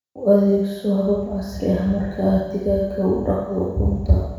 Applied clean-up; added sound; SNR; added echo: none; none; none; reverberation time 1.1 s.